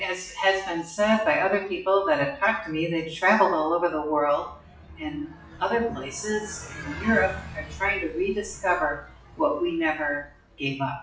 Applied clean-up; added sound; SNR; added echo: classical method WPE with log-MMSE.